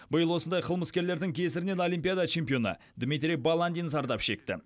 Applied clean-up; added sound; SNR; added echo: none; none; none; none.